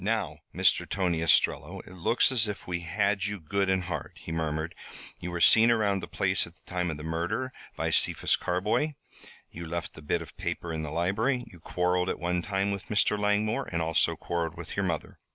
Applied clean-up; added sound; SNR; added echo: none; none; none; none.